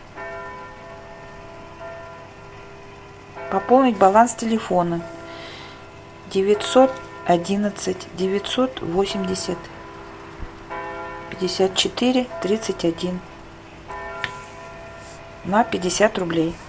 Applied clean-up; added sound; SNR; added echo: none; Church bell; 14 dB; none.